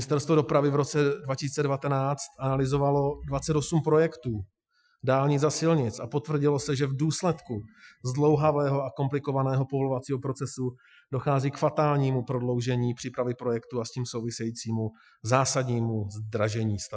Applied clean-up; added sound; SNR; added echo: classical method Wiener filter.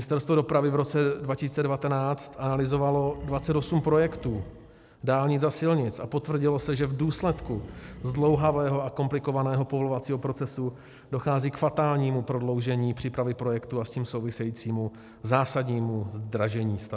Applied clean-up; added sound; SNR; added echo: none; Animal; 16 dB; none.